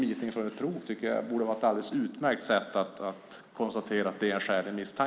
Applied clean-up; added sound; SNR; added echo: none; none; none; none.